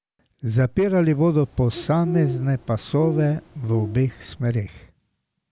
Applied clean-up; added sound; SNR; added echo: none; Bird; 13 dB; none.